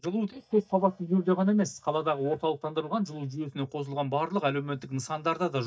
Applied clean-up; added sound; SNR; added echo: neural mask model DeepFilterNet 3.